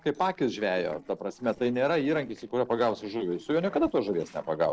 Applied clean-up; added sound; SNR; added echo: neural separator model SepFormer DNS4.